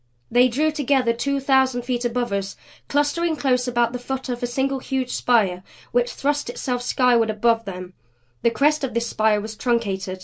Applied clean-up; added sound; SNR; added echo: none; none; none; none.